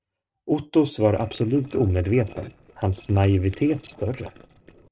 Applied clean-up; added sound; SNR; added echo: neural separator model SepFormer DNS4.